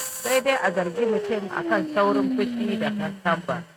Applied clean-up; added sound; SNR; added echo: neural mask model RNNoise.